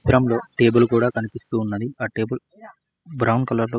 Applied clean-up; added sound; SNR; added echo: classical method spectral subtraction.